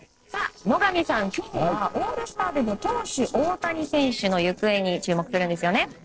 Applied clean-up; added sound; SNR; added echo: neural separator model SepFormer DNS4.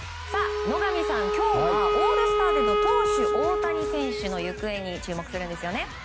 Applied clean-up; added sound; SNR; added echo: none; Wind instrument, woodwind instrument; -3 dB; none.